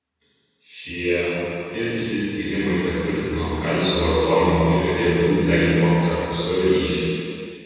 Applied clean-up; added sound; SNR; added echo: none; none; none; reverberation time 2.1 s.